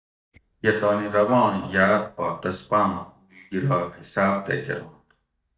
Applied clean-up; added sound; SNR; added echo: neural mask model DeepFilterNet 3.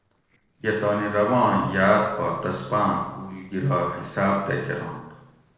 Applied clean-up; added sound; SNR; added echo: neural separator model SepFormer DNS4.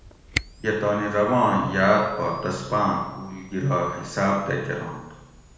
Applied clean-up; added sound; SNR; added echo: none; Camera; 16 dB; reverberation time 1.0 s.